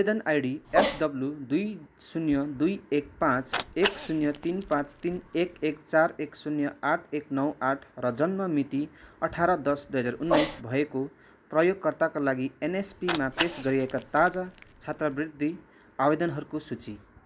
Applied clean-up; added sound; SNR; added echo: none; Cat; 10 dB; none.